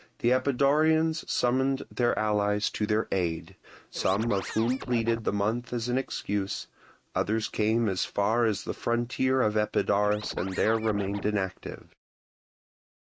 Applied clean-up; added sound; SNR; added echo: neural mask model RNNoise.